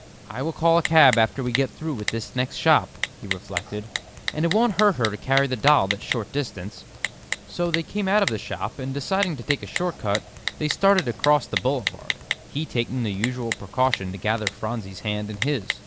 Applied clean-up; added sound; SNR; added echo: none; Typing; 9 dB; none.